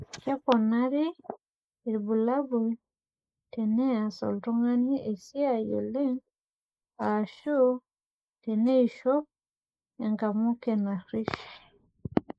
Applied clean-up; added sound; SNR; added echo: neural mask model Resemble Enhance denoiser.